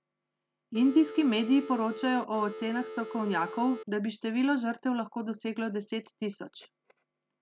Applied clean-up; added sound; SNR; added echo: none; Telephone; 11 dB; none.